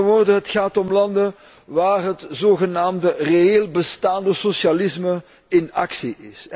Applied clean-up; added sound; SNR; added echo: none; none; none; none.